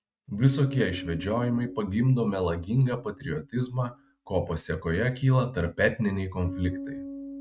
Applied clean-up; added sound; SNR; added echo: neural mask model RNNoise.